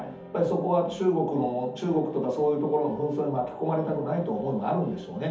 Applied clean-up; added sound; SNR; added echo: none; none; none; reverberation time 0.6 s.